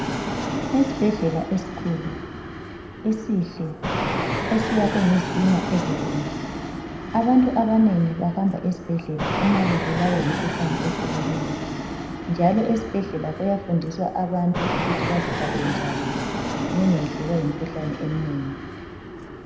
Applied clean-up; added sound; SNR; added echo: none; Fixed-wing aircraft, airplane; 4 dB; reverberation time 0.7 s.